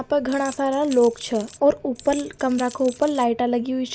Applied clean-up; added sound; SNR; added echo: none; Rattle / Keys jangling; 20 dB; none.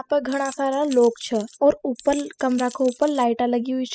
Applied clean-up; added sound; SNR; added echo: classical method spectral subtraction.